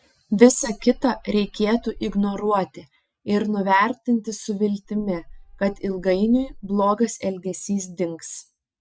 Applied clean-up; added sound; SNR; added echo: none; Meow; 20 dB; none.